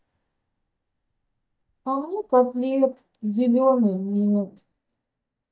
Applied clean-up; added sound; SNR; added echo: neural mask model DeepFilterNet 3.